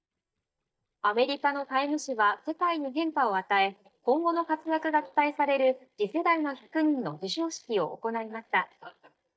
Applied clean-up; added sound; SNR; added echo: neural mask model DeepFilterNet 3.